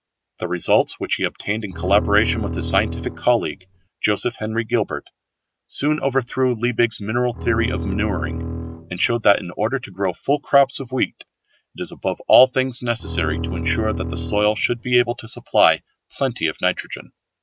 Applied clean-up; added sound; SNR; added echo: none; Bowed string instrument; 5 dB; none.